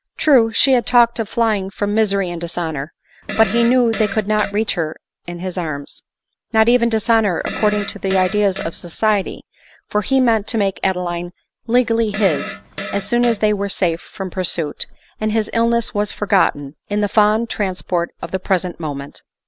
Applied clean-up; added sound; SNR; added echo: none; Fart; 10 dB; none.